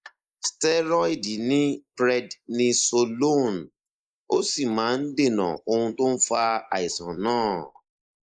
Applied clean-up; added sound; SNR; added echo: neural mask model Resemble Enhance denoiser.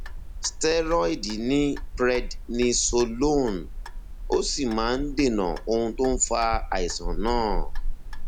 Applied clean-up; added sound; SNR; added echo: none; Clock; 5 dB; none.